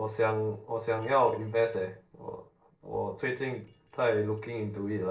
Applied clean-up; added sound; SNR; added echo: neural separator model SepFormer DNS4.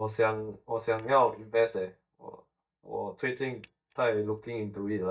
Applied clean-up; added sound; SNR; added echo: neural mask model DeepFilterNet 3.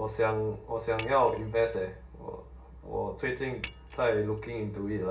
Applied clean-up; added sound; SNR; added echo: none; Shatter; 17 dB; reverberation time 0.1 s.